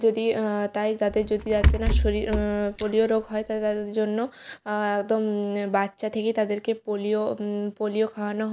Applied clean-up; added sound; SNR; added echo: none; Rattle / Breathing; 1 dB; none.